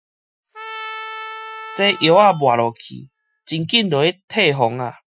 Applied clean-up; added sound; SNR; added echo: classical method Wiener filter.